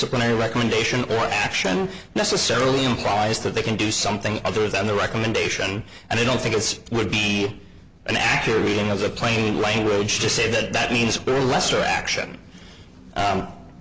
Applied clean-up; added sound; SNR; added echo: none; none; none; none.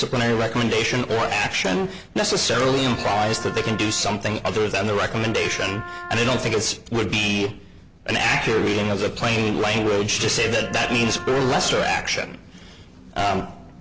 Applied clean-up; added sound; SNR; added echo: none; Wind instrument, woodwind instrument; 14 dB; none.